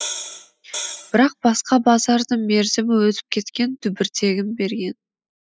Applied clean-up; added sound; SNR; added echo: classical method spectral subtraction.